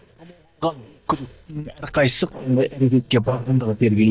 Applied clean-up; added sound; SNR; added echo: neural mask model DeepFilterNet 3.